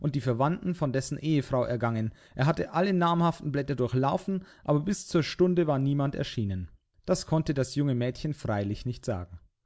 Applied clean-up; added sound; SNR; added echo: none; none; none; none.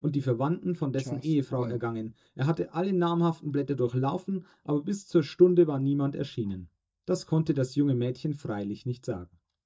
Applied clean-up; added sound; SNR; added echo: neural mask model DeepFilterNet 3.